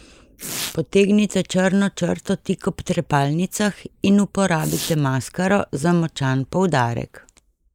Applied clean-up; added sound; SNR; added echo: neural mask model Resemble Enhance denoiser.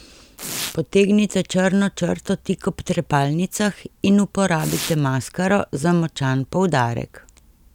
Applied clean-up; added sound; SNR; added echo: none; Domestic sounds, home sounds; 16 dB; none.